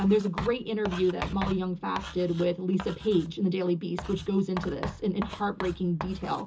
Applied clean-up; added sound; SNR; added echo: none; Writing; 11 dB; reverberation time 0.2 s.